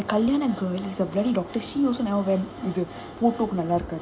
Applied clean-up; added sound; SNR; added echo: none; none; none; none.